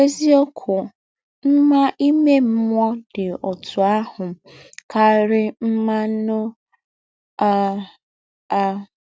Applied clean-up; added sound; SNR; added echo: none; none; none; none.